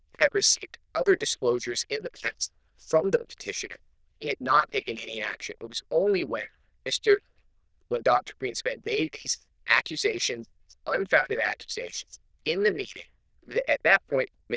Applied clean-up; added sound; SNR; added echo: neural diffusion model UNIVERSE++.